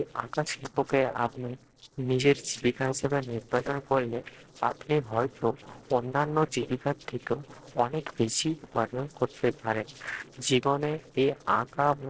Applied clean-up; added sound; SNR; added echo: neural separator model SepFormer DNS4.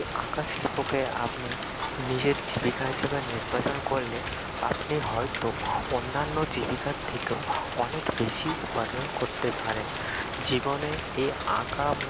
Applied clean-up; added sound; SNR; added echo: none; Rain; 3 dB; none.